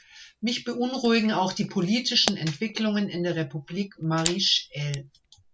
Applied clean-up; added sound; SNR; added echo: none; Camera; 14 dB; none.